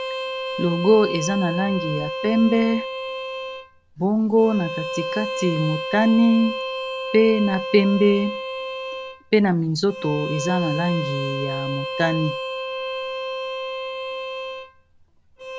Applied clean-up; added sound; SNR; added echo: none; Bowed string instrument; 7 dB; none.